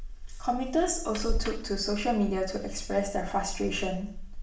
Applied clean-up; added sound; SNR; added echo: none; none; none; reverberation time 0.5 s.